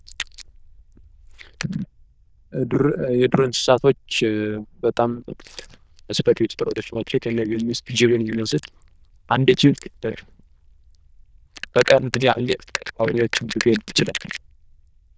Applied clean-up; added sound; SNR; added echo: neural diffusion model UNIVERSE++.